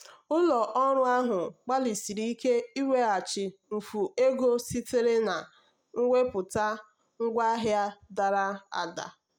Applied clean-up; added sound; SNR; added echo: none; none; none; none.